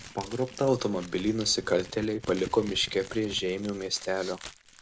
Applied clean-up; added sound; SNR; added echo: none; Crumpling, crinkling; 16 dB; none.